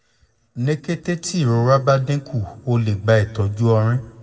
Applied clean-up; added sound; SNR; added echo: none; none; none; reverberation time 1.0 s.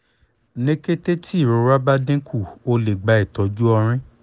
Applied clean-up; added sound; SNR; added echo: none; none; none; none.